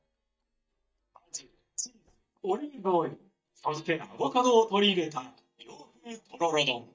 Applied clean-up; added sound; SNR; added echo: neural mask model DeepFilterNet 3.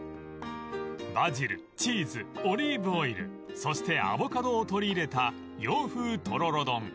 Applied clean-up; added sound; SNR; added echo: none; none; none; none.